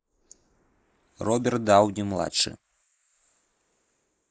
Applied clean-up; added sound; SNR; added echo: neural mask model Resemble Enhance denoiser.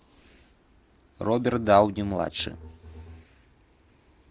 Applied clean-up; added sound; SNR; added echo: none; Bowed string instrument; 16 dB; none.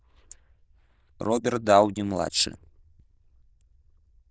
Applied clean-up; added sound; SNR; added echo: neural diffusion model UNIVERSE++.